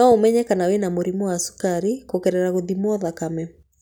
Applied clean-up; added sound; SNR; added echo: none; none; none; none.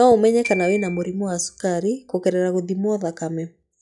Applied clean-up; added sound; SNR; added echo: classical method log-MMSE.